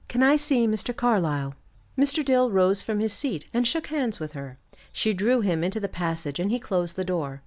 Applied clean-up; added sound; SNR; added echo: none; none; none; none.